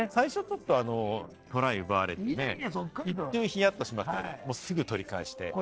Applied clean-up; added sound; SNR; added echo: neural separator model SepFormer DNS4.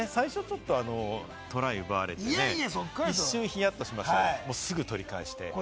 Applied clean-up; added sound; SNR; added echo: none; none; none; none.